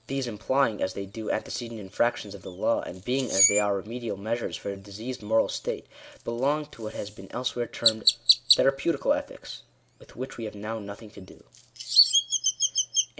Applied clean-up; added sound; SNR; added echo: none; Chirp, tweet; 1 dB; none.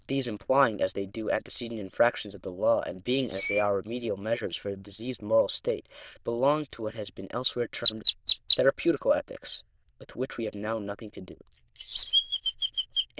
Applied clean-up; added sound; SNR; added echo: neural diffusion model UNIVERSE++.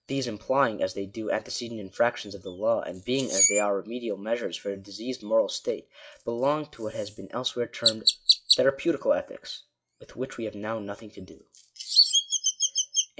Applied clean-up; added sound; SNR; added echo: classical method log-MMSE.